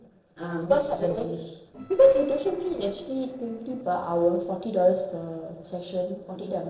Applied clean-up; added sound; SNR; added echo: neural separator model SepFormer DNS4.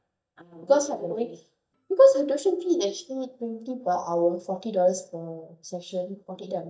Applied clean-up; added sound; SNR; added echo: neural mask model DeepFilterNet 3.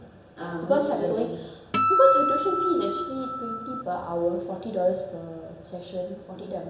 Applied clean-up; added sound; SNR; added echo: none; Acoustic guitar; -2 dB; reverberation time 0.8 s.